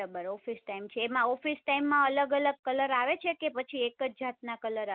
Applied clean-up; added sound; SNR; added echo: none; none; none; none.